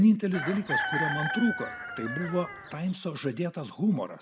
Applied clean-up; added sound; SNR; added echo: none; Chicken, rooster; 5 dB; none.